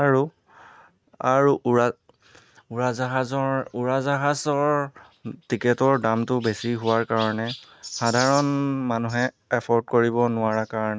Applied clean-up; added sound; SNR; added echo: neural mask model RNNoise.